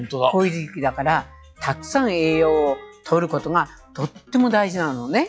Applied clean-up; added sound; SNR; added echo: classical method log-MMSE.